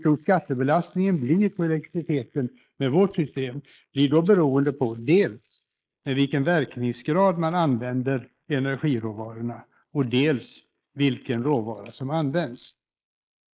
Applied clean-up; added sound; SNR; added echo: neural mask model Resemble Enhance denoiser.